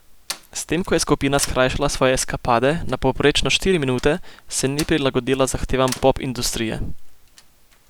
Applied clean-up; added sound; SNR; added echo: none; Slam; 19 dB; none.